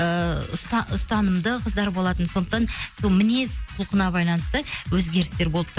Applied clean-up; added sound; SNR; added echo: none; none; none; none.